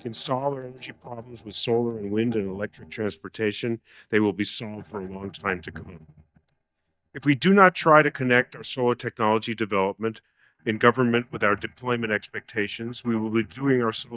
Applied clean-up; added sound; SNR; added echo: neural mask model DeepFilterNet 3.